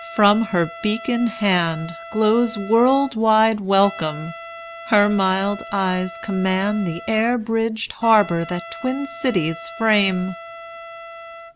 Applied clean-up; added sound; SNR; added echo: none; Trumpet; 16 dB; none.